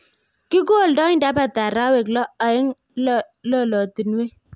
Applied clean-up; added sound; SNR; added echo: none; none; none; none.